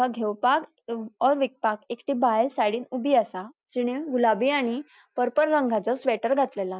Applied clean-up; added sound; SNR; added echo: none; none; none; none.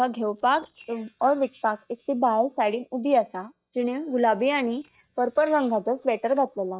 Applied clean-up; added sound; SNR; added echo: neural mask model DeepFilterNet 3.